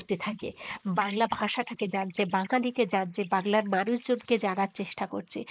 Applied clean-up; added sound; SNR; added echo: neural mask model Resemble Enhance denoiser.